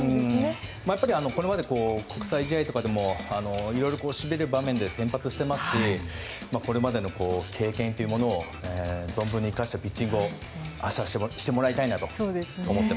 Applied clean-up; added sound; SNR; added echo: none; none; none; none.